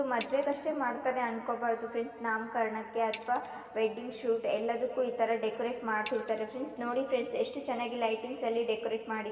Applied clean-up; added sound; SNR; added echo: none; Bicycle bell; 3 dB; reverberation time 2.4 s.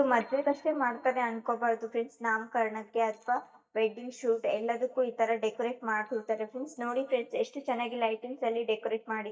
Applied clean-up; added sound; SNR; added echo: neural mask model DeepFilterNet 3.